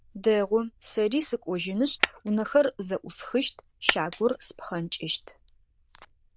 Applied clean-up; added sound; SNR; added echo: neural diffusion model UNIVERSE++.